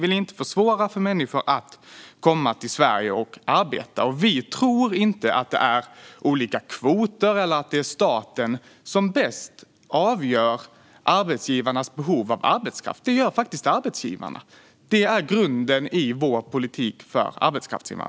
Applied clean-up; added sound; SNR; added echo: none; none; none; none.